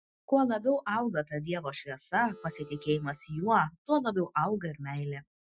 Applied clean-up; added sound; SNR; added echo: classical method Wiener filter.